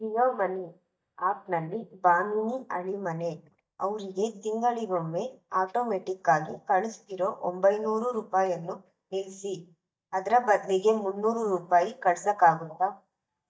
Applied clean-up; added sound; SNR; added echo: neural mask model DeepFilterNet 3.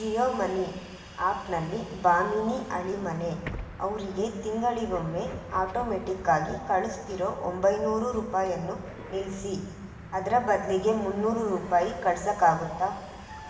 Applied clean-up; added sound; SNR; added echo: none; Bus; 15 dB; reverberation time 1.2 s.